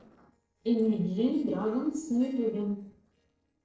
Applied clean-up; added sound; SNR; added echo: neural separator model SepFormer DNS4.